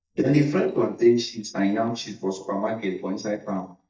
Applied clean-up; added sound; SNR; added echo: neural mask model DeepFilterNet 3.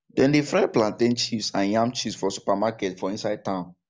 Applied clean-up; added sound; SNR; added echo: none; none; none; none.